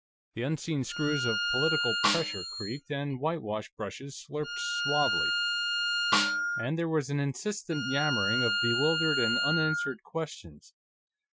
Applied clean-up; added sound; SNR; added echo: classical method Wiener filter.